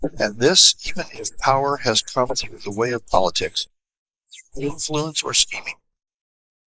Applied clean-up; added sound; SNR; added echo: neural mask model Resemble Enhance denoiser.